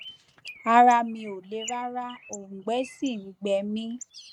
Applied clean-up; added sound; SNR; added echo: neural mask model RNNoise.